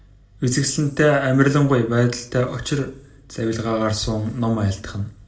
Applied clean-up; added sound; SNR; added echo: none; none; none; reverberation time 0.4 s.